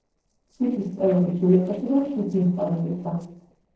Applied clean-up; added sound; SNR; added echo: neural separator model SepFormer DNS4.